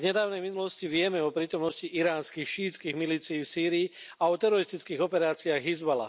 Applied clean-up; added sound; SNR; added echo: none; none; none; none.